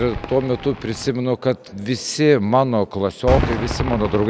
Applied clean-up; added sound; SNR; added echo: none; Cheering / Fireworks; 8 dB; none.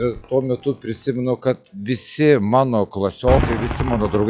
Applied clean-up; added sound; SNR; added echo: classical method log-MMSE.